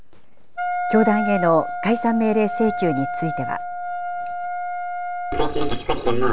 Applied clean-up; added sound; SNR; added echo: none; Wind instrument, woodwind instrument; 6 dB; none.